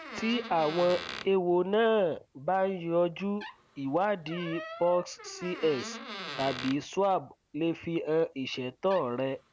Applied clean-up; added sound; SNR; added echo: none; Door; 15 dB; none.